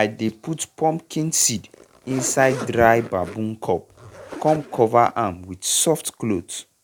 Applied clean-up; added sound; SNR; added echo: none; Zipper (clothing); 15 dB; none.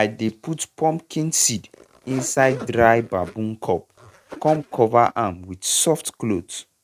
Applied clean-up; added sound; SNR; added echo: neural mask model RNNoise.